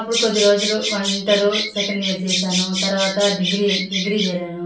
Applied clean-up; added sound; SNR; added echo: none; Bird vocalization, bird call, bird song; 4 dB; reverberation time 0.4 s.